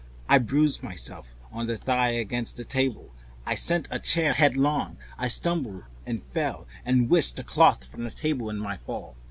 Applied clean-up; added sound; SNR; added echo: none; none; none; none.